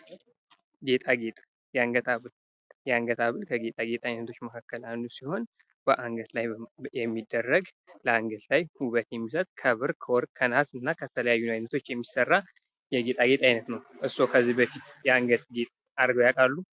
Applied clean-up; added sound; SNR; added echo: none; none; none; none.